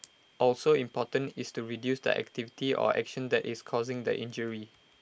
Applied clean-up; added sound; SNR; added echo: none; none; none; none.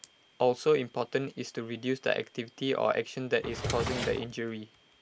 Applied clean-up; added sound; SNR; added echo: none; Drawer open or close; 4 dB; none.